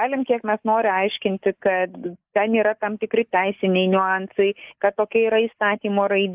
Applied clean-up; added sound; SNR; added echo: neural mask model Resemble Enhance denoiser.